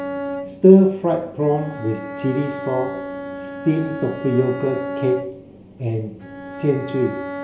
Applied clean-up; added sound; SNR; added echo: none; Bowed string instrument; 10 dB; reverberation time 0.5 s.